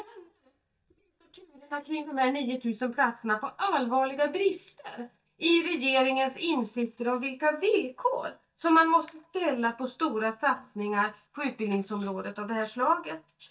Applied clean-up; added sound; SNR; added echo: neural mask model DeepFilterNet 3.